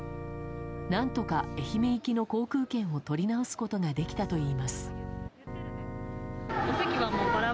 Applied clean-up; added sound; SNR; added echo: none; Organ; 8 dB; none.